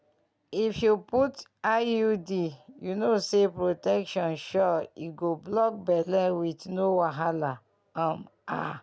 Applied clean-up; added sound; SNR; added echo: none; none; none; none.